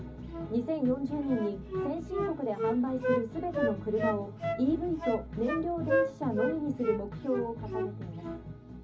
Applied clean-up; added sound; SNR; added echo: none; Wind instrument, woodwind instrument; 3 dB; reverberation time 0.4 s.